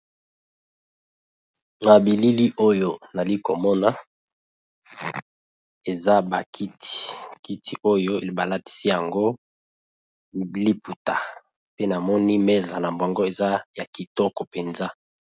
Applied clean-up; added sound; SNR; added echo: none; none; none; none.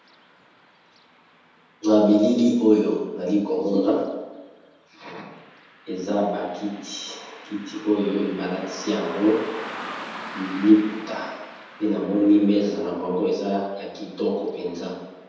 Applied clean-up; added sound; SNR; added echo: none; Car passing by; 18 dB; reverberation time 1.1 s.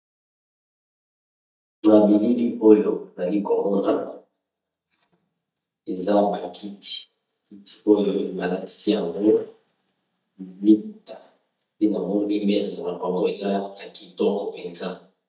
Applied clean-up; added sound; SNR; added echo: neural mask model DeepFilterNet 3.